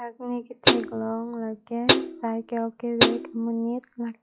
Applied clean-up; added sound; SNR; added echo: classical method log-MMSE.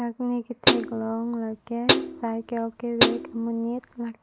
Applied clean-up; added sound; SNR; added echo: none; Hi-hat; -2 dB; none.